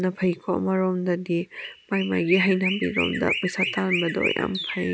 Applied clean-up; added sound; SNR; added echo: none; Chirp, tweet; 7 dB; none.